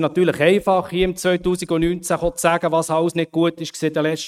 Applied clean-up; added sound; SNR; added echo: neural mask model RNNoise.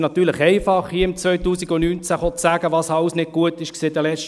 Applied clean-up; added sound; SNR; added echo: none; Knock; 19 dB; none.